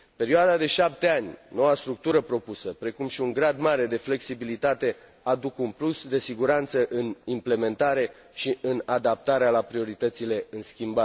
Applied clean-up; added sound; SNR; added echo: none; none; none; none.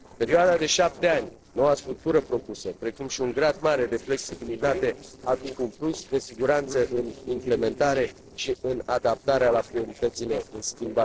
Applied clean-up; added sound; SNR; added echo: neural separator model SepFormer DNS4.